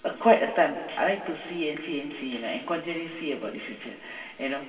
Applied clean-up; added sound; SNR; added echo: none; none; none; reverberation time 2.2 s.